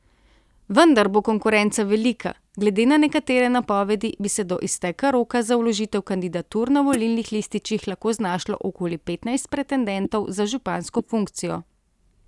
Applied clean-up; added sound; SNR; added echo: neural mask model DeepFilterNet 3.